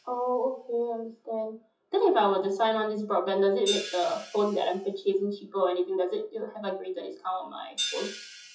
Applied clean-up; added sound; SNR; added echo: classical method WPE with log-MMSE.